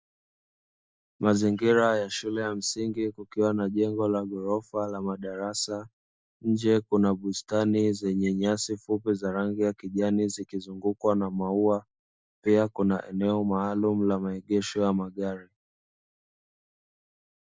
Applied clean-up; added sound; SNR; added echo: none; none; none; none.